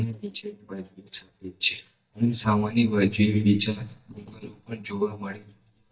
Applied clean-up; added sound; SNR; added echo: neural mask model DeepFilterNet 3.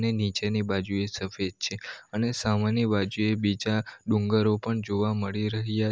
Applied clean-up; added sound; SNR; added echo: none; none; none; none.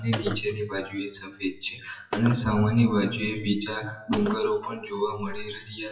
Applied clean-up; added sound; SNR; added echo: classical method WPE with log-MMSE.